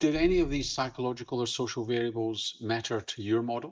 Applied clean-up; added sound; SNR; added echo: neural mask model DeepFilterNet 3.